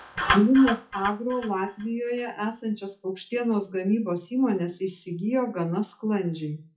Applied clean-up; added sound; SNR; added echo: classical method WPE with log-MMSE.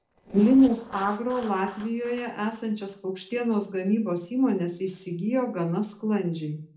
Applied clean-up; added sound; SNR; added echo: neural separator model SepFormer DNS4.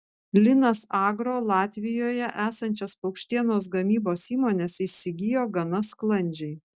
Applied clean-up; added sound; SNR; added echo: none; none; none; none.